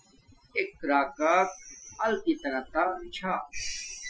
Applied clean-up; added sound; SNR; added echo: classical method Wiener filter.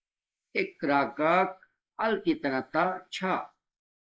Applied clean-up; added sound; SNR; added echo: neural mask model Resemble Enhance denoiser.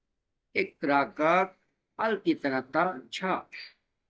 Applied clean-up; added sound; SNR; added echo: neural mask model DeepFilterNet 3.